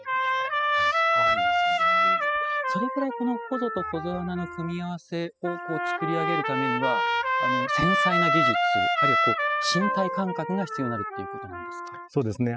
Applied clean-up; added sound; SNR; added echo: classical method spectral subtraction.